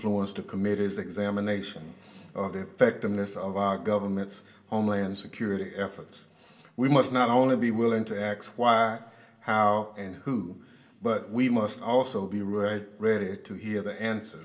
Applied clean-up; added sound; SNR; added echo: none; none; none; reverberation time 0.5 s.